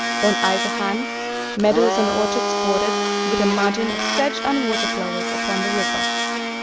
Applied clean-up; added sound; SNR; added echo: none; Domestic sounds, home sounds; -1 dB; none.